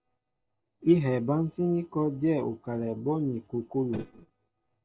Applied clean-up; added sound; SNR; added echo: neural separator model SepFormer DNS4.